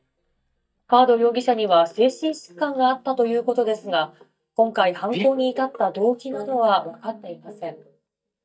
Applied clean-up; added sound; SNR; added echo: neural mask model DeepFilterNet 3.